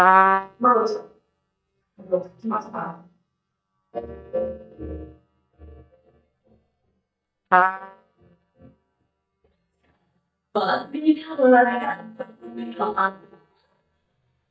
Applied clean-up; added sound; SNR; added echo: neural mask model DeepFilterNet 3.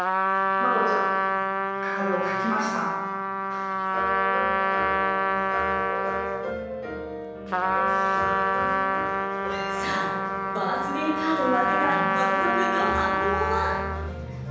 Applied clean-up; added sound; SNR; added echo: none; Trumpet; -5 dB; reverberation time 1.1 s.